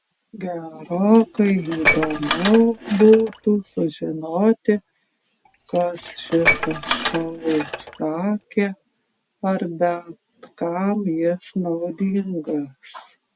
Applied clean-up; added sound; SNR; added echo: none; Dishes, pots, and pans; 5 dB; none.